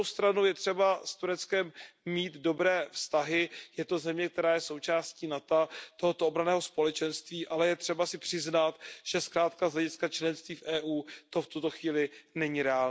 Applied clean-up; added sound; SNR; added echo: none; none; none; none.